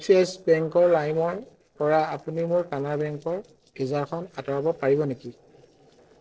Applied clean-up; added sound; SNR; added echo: neural separator model SepFormer DNS4.